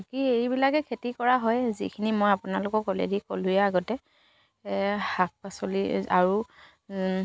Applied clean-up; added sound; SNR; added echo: none; none; none; none.